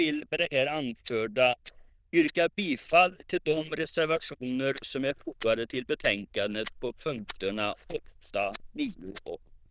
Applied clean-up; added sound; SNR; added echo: neural diffusion model UNIVERSE++.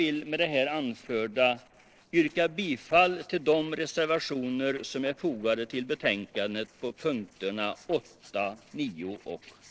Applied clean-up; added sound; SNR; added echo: neural separator model SepFormer DNS4.